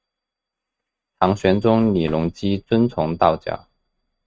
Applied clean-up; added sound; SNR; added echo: neural mask model RNNoise.